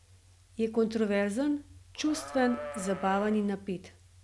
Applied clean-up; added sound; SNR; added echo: none; Livestock, farm animals, working animals; 11 dB; none.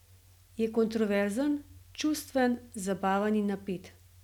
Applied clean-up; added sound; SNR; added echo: none; none; none; none.